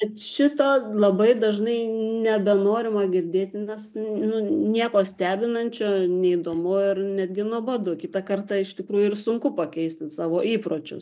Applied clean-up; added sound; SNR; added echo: none; none; none; none.